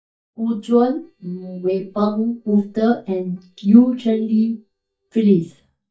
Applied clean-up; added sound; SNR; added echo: neural mask model DeepFilterNet 3.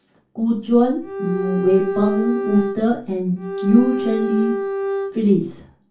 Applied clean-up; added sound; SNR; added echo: none; Bowed string instrument; 5 dB; reverberation time 0.3 s.